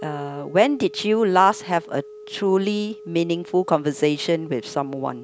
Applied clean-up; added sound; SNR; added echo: none; Wind instrument, woodwind instrument; 18 dB; none.